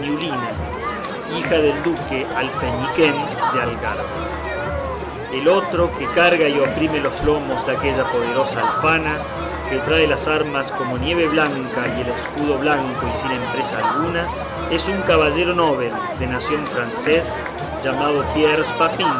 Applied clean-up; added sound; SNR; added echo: none; Crowd; 3 dB; none.